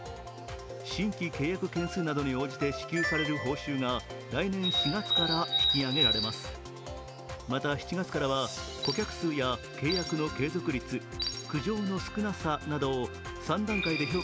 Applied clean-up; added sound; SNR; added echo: none; Bird; -2 dB; none.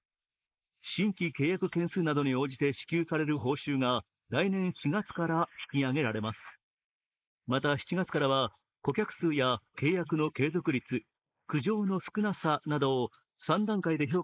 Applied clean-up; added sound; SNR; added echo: neural mask model Resemble Enhance denoiser.